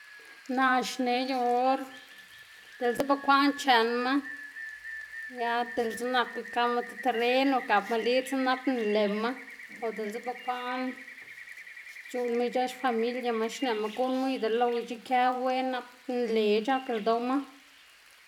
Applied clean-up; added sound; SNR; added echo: none; Rain; 16 dB; none.